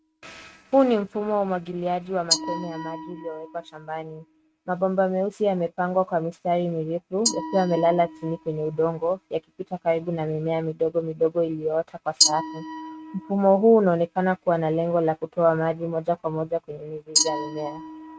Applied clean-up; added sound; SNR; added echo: neural mask model RNNoise.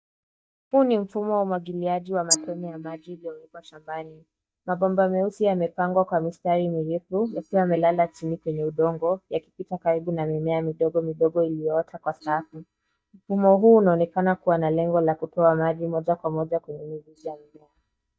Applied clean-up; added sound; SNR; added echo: neural mask model DeepFilterNet 3.